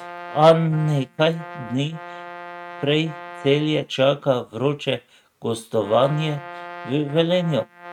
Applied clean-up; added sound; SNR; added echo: neural mask model RNNoise.